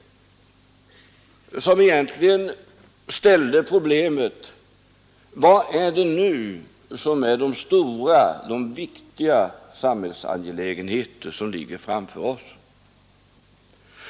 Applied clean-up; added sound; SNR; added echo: none; none; none; none.